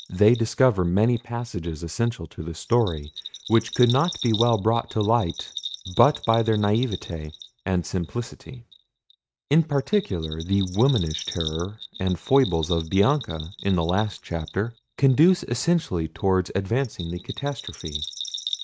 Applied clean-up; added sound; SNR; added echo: neural mask model RNNoise.